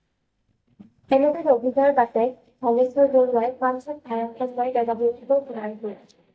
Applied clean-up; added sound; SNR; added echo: neural mask model DeepFilterNet 3.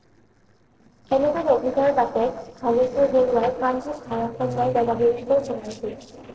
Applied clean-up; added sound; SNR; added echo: neural separator model SepFormer DNS4.